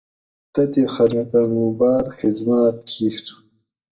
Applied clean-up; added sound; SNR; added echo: neural mask model DeepFilterNet 3.